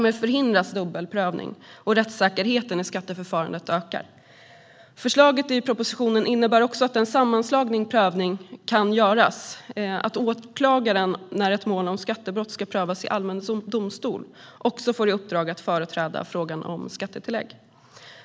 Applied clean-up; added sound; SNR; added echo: none; none; none; none.